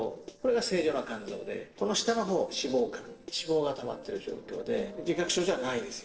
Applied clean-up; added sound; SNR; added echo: neural separator model SepFormer DNS4.